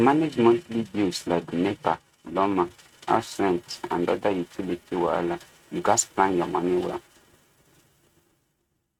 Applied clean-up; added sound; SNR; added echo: neural mask model RNNoise.